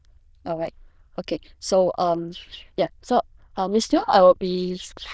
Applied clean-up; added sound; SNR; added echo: neural diffusion model UNIVERSE++.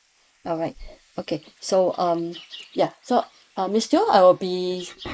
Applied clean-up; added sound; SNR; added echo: neural mask model Resemble Enhance denoiser.